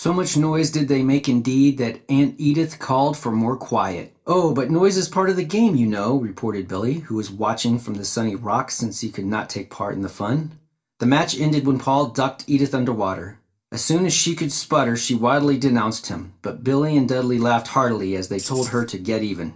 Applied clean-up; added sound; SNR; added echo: none; Tambourine; 13 dB; reverberation time 0.2 s.